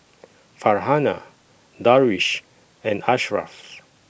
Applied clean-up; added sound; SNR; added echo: none; none; none; none.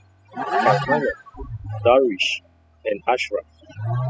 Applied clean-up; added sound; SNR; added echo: classical method spectral subtraction.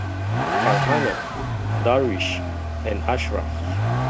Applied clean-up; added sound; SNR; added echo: none; Vehicle; -3 dB; none.